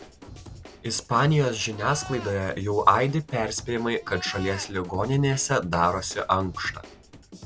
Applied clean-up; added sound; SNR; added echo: none; Drum / Drum kit + Livestock, farm animals, working animals; 17 dB; none.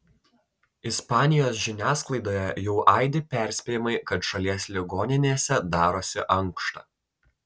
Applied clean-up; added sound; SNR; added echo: none; none; none; none.